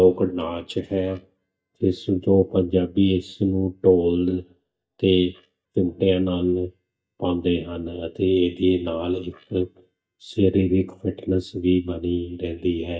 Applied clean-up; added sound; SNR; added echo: neural mask model DeepFilterNet 3.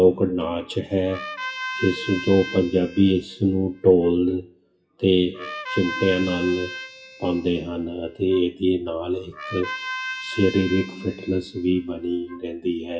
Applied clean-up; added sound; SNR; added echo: classical method WPE with log-MMSE.